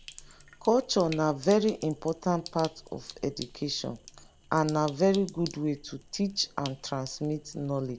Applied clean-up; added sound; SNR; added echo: none; Sink (filling or washing); 19 dB; none.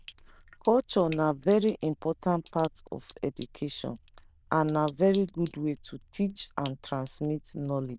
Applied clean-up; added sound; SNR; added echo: neural diffusion model UNIVERSE++.